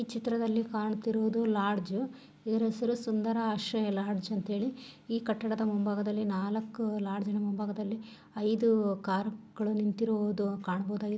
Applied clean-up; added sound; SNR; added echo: none; none; none; none.